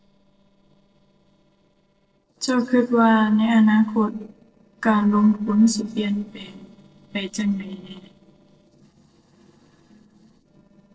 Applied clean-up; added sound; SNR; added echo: neural separator model SepFormer DNS4.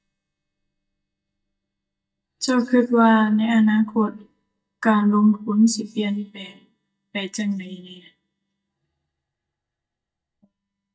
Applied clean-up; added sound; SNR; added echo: neural mask model DeepFilterNet 3.